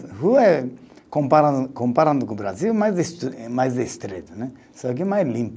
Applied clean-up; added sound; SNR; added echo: none; none; none; none.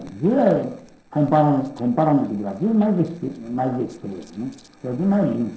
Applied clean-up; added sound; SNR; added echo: neural separator model SepFormer DNS4.